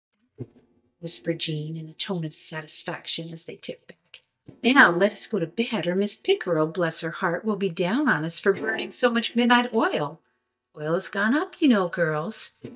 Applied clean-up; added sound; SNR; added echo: neural mask model DeepFilterNet 3.